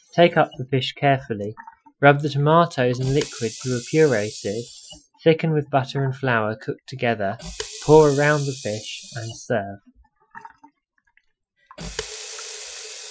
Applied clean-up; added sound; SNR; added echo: classical method Wiener filter.